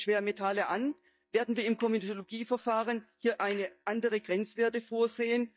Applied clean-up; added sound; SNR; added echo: neural mask model DeepFilterNet 3.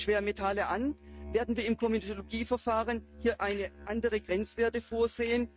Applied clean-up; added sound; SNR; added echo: neural mask model RNNoise.